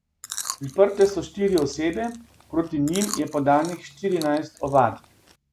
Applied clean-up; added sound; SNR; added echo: none; Chewing, mastication; 15 dB; none.